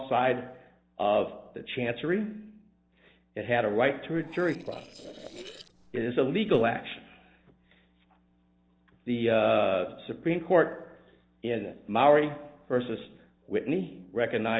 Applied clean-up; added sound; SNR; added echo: neural separator model SepFormer DNS4.